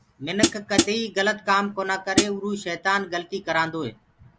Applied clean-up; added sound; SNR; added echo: none; Hi-hat; -3 dB; none.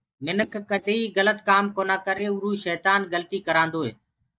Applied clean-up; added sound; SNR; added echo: neural mask model DeepFilterNet 3.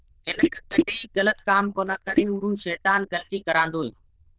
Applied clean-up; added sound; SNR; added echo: neural diffusion model UNIVERSE++.